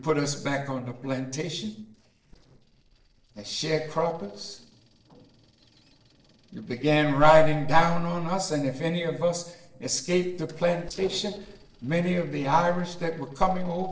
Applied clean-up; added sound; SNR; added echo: neural separator model SepFormer DNS4.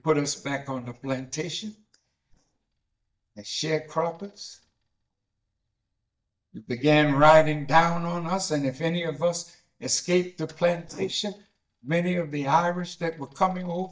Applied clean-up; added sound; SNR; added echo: neural mask model DeepFilterNet 3.